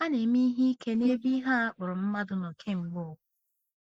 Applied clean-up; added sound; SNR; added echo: neural mask model Resemble Enhance denoiser.